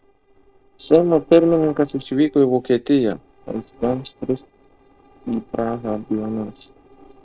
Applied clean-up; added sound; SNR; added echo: neural separator model SepFormer DNS4.